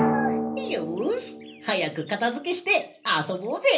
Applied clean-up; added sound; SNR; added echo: none; Drum; 4 dB; reverberation time 0.3 s.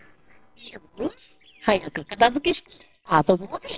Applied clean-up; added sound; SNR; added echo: neural separator model SepFormer WHAMR!.